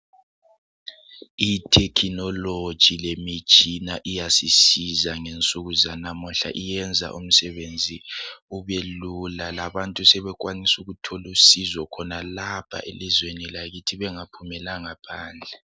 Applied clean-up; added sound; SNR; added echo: none; none; none; none.